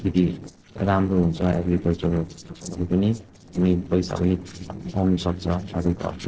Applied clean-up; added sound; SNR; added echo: neural separator model SepFormer DNS4.